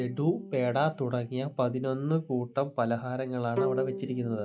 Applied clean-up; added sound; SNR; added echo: none; Bowed string instrument; 9 dB; none.